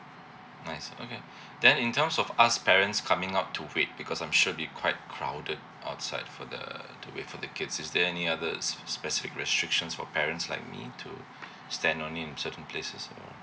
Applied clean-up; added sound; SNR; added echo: none; none; none; none.